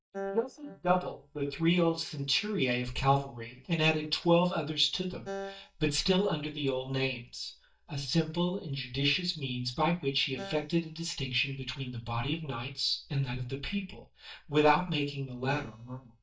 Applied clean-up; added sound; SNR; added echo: neural mask model DeepFilterNet 3.